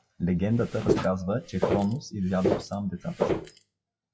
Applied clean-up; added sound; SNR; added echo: classical method WPE with log-MMSE.